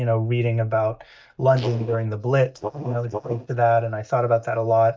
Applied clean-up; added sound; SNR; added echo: neural mask model DeepFilterNet 3.